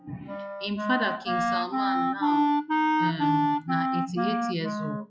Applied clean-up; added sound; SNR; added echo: classical method log-MMSE.